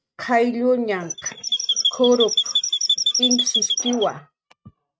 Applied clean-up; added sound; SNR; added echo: neural mask model RNNoise.